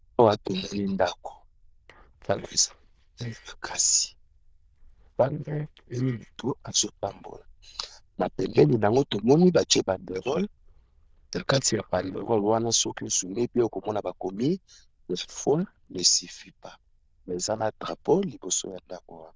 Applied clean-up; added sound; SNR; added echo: neural diffusion model UNIVERSE++.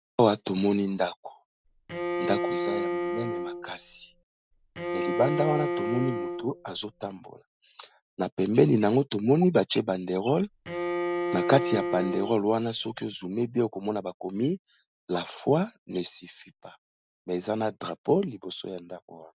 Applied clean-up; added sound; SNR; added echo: none; Bowed string instrument; 3 dB; none.